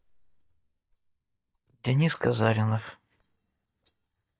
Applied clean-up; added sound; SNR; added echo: neural mask model DeepFilterNet 3.